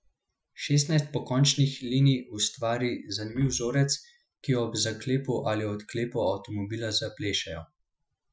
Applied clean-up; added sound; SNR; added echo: classical method Wiener filter.